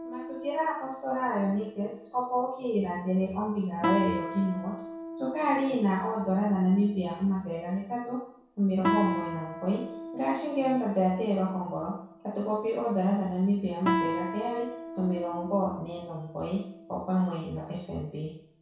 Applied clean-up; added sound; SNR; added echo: none; Guitar; 8 dB; reverberation time 0.6 s.